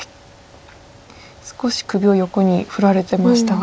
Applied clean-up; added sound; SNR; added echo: none; none; none; none.